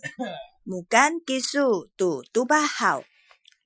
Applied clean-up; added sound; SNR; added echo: classical method Wiener filter.